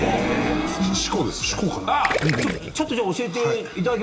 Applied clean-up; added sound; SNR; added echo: none; Gurgling; 7 dB; reverberation time 0.9 s.